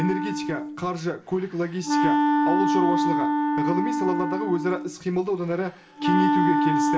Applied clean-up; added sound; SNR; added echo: none; Wind instrument, woodwind instrument; -3 dB; reverberation time 0.4 s.